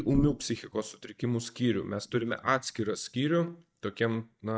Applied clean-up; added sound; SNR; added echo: neural mask model DeepFilterNet 3.